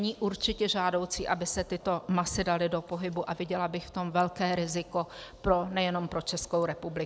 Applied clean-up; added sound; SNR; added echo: none; none; none; none.